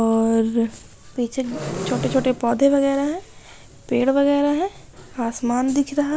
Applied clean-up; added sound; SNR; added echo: none; none; none; none.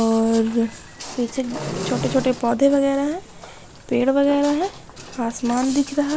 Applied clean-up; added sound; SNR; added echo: none; Walk, footsteps; 18 dB; none.